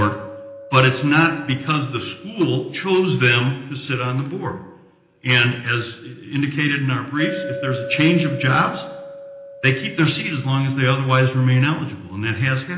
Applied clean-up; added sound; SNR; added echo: none; Chink, clink; 16 dB; reverberation time 0.9 s.